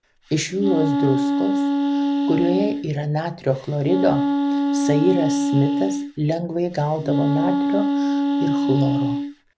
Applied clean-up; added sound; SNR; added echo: none; Wind instrument, woodwind instrument; -2 dB; none.